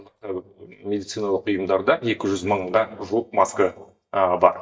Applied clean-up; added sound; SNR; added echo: neural mask model DeepFilterNet 3.